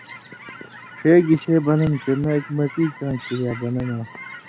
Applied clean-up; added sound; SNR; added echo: none; Chirp, tweet / Fowl; 18 dB; none.